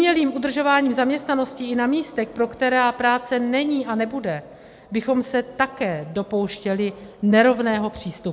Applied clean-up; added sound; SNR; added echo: none; none; none; none.